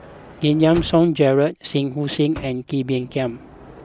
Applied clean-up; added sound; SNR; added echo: none; Sliding door / Motor vehicle (road); 19 dB; none.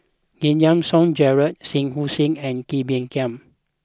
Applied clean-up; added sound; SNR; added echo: none; none; none; none.